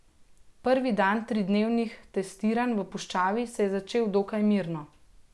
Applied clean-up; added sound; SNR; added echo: none; none; none; none.